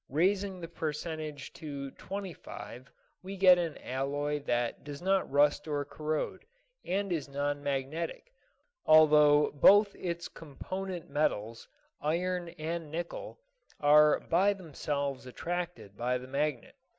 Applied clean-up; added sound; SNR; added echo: none; none; none; none.